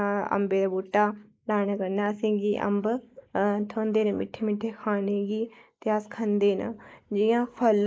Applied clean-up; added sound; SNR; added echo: neural mask model Resemble Enhance denoiser.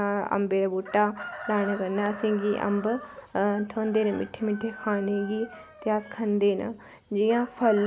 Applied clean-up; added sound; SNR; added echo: none; Chicken, rooster; 16 dB; none.